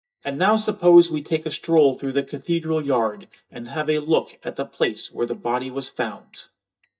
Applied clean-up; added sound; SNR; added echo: neural mask model DeepFilterNet 3.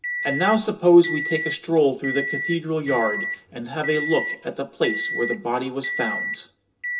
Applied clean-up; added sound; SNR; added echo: none; Microwave oven; 7 dB; reverberation time 0.2 s.